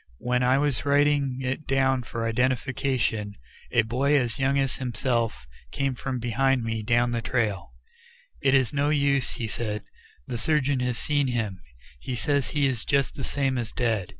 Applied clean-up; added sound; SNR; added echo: none; none; none; none.